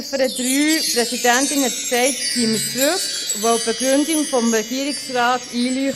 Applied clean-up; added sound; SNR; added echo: none; Chime; 5 dB; none.